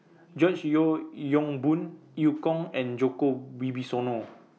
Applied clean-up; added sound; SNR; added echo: none; none; none; none.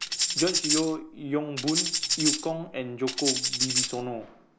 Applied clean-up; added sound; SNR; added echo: none; Tambourine; -1 dB; none.